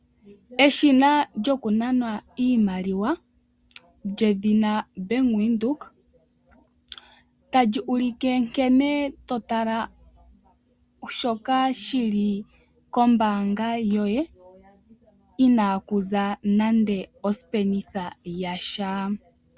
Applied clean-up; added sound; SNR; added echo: none; none; none; none.